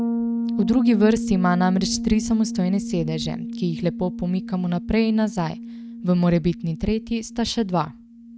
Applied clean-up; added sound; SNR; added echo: neural mask model RNNoise.